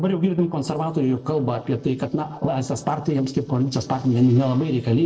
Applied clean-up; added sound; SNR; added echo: neural separator model SepFormer DNS4.